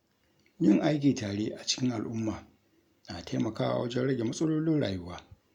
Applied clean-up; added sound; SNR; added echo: none; none; none; none.